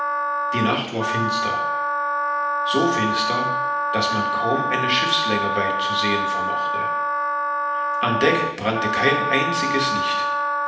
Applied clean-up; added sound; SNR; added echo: none; Wind instrument, woodwind instrument; -3 dB; reverberation time 0.8 s.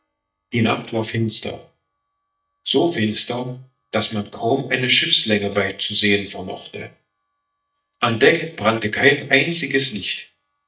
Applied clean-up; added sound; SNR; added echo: neural mask model DeepFilterNet 3.